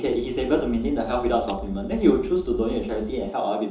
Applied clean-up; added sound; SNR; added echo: none; Scissors; 13 dB; reverberation time 0.6 s.